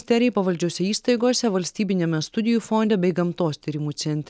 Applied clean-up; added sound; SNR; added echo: none; none; none; none.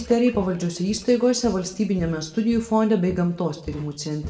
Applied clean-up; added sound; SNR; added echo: none; Walk, footsteps; 18 dB; reverberation time 0.7 s.